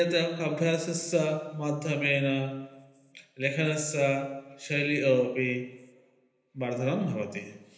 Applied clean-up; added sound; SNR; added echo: none; none; none; reverberation time 1.0 s.